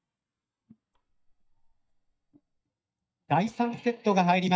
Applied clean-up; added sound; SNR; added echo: neural mask model DeepFilterNet 3.